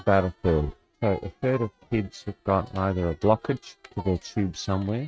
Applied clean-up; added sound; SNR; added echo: neural mask model RNNoise.